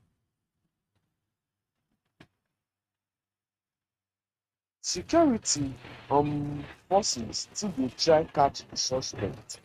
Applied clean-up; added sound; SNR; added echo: neural mask model RNNoise.